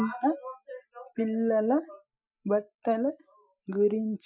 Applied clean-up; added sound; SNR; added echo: classical method Wiener filter.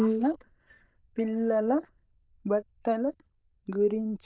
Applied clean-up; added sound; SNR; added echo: neural diffusion model UNIVERSE++.